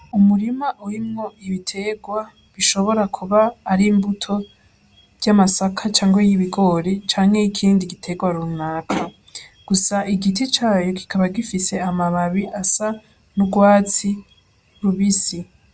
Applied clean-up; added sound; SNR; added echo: none; none; none; none.